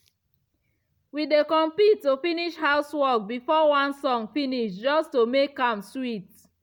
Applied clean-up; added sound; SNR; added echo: none; none; none; none.